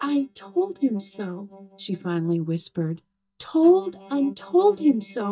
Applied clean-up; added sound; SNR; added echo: neural mask model DeepFilterNet 3.